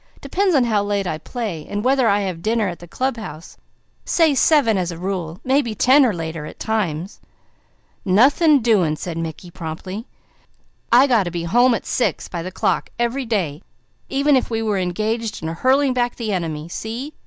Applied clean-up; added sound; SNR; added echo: none; none; none; none.